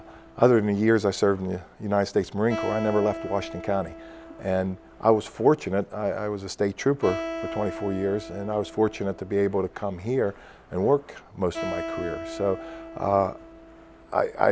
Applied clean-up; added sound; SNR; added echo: none; Acoustic guitar; 13 dB; none.